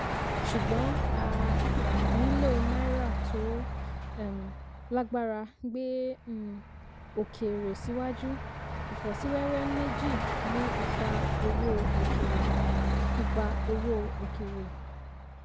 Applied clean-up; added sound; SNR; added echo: none; Truck; -4 dB; none.